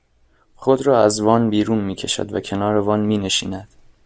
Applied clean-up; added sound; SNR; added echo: none; none; none; none.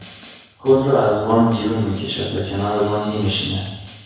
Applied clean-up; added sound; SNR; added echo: none; Drum kit; 19 dB; reverberation time 1.0 s.